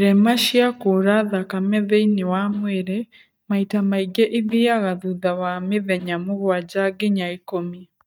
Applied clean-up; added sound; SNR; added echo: neural mask model DeepFilterNet 3.